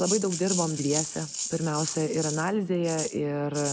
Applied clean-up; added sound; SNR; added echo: none; Rattle (instrument); 6 dB; none.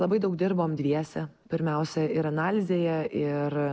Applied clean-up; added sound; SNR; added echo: none; none; none; none.